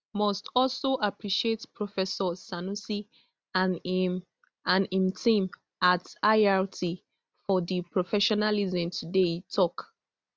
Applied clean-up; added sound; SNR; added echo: none; none; none; none.